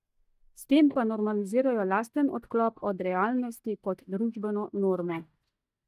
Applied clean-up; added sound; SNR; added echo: neural mask model DeepFilterNet 3.